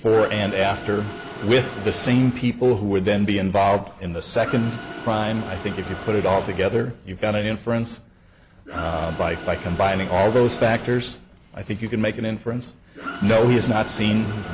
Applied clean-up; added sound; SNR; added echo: none; Mechanisms; 14 dB; none.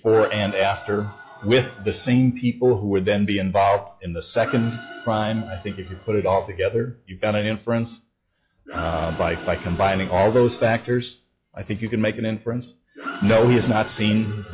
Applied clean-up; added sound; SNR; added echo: classical method log-MMSE.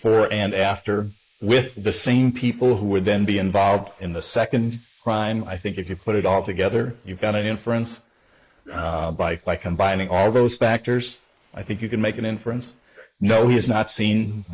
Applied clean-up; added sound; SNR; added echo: neural mask model Resemble Enhance denoiser.